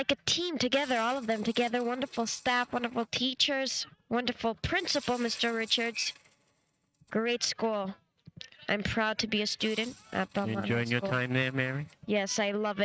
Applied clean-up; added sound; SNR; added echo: neural mask model RNNoise.